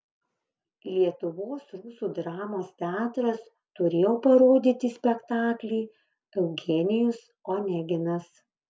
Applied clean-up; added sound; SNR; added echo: none; none; none; none.